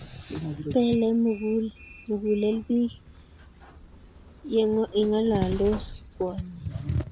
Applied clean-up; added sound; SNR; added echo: none; Train; 17 dB; none.